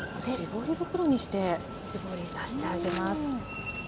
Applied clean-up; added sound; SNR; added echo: none; Train; 7 dB; none.